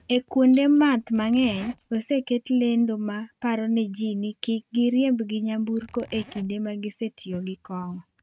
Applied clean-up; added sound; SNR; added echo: neural mask model RNNoise.